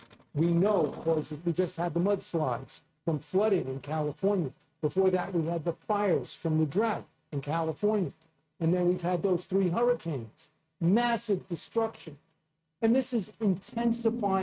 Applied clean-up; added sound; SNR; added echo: neural mask model RNNoise.